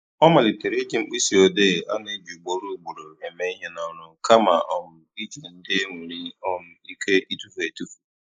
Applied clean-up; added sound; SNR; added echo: neural mask model Resemble Enhance denoiser.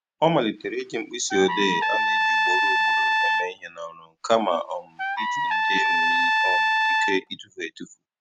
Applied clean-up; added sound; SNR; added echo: none; Trumpet; -4 dB; none.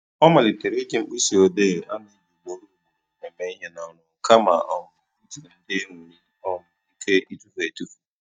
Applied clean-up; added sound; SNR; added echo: neural mask model DeepFilterNet 3.